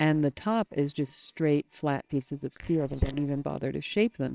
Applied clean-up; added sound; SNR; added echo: neural separator model SepFormer WHAMR!.